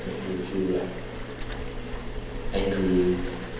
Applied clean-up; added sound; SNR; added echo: none; Waves, surf; 5 dB; reverberation time 1.1 s.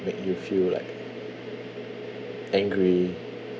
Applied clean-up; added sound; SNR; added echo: none; none; none; none.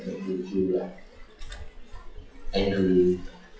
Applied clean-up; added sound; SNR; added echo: classical method WPE with log-MMSE.